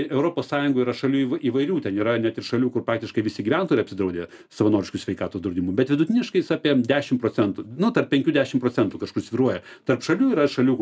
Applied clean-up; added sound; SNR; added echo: none; none; none; none.